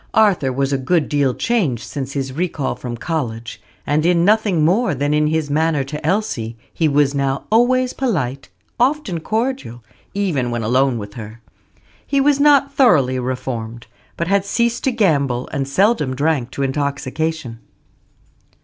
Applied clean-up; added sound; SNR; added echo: none; none; none; none.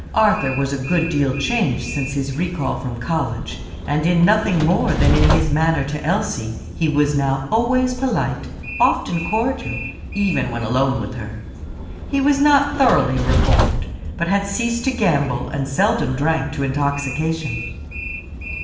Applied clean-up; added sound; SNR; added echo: none; Train; 5 dB; reverberation time 1.1 s.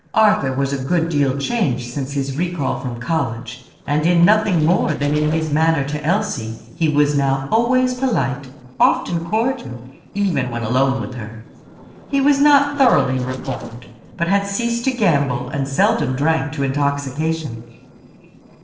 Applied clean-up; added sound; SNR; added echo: neural separator model SepFormer DNS4.